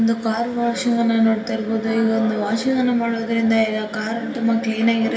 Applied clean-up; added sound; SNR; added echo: none; none; none; reverberation time 0.6 s.